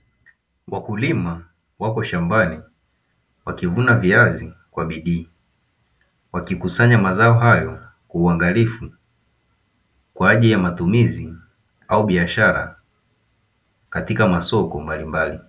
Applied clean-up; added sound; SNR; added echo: none; none; none; none.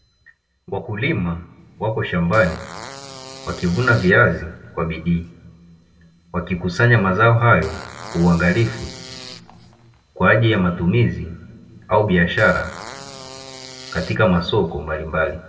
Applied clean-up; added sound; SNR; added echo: none; Fart; 19 dB; reverberation time 1.0 s.